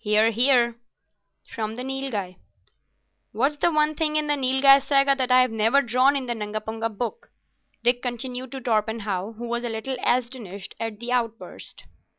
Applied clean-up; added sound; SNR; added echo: none; none; none; none.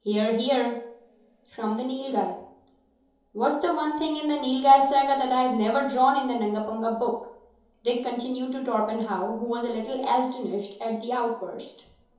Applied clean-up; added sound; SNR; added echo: none; none; none; reverberation time 2.8 s.